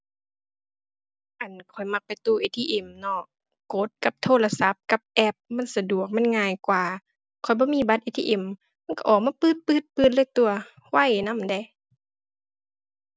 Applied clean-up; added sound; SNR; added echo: none; none; none; none.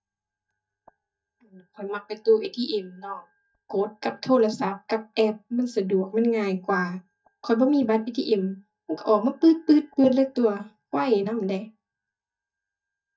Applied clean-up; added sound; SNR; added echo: neural mask model DeepFilterNet 3.